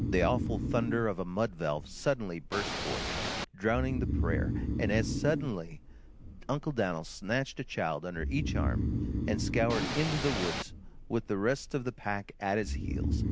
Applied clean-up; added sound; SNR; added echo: none; Ocean / Boat, Water vehicle + Breathing; 1 dB; none.